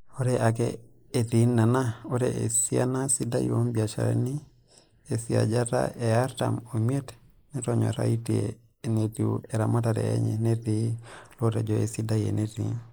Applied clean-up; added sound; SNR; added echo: neural mask model Resemble Enhance denoiser.